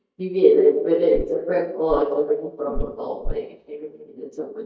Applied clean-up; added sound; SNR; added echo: neural mask model DeepFilterNet 3.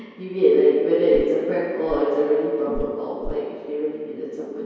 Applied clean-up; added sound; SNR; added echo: none; Walk, footsteps; 15 dB; reverberation time 2.2 s.